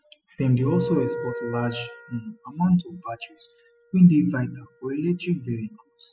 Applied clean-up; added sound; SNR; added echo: classical method spectral subtraction.